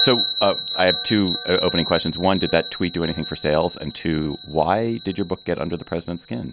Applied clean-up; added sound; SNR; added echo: none; Bell; 4 dB; none.